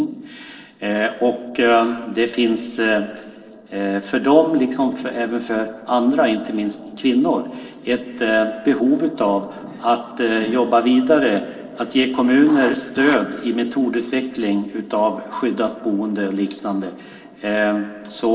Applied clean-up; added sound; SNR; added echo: neural separator model SepFormer DNS4.